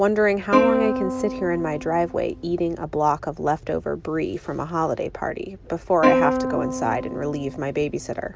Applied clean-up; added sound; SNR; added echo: none; Plucked string instrument; 1 dB; none.